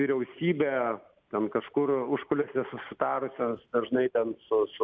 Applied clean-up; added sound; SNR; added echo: none; none; none; none.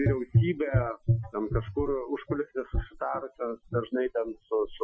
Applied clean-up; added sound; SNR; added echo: classical method Wiener filter.